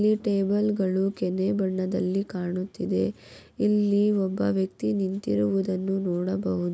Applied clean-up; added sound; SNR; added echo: none; none; none; none.